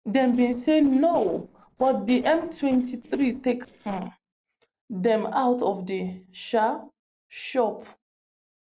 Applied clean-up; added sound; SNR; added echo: neural separator model SepFormer DNS4.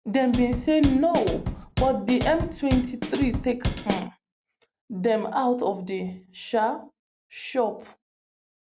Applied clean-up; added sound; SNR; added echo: none; Drum kit; 4 dB; none.